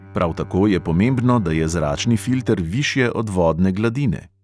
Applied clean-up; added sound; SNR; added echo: none; Bowed string instrument; 20 dB; none.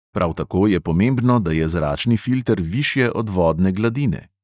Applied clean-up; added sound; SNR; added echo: neural mask model DeepFilterNet 3.